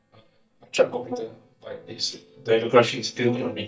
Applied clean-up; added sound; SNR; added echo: neural mask model DeepFilterNet 3.